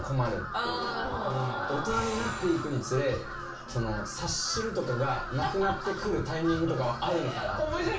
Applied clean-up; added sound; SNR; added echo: none; Crow; 11 dB; reverberation time 0.3 s.